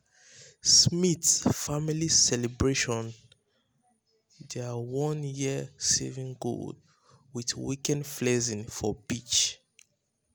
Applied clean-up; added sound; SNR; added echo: none; none; none; none.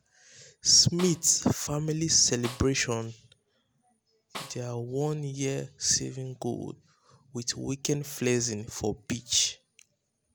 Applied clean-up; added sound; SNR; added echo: none; Snare drum; 16 dB; none.